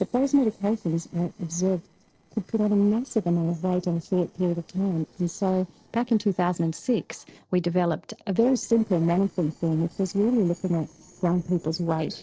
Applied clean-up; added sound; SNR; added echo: neural separator model SepFormer DNS4.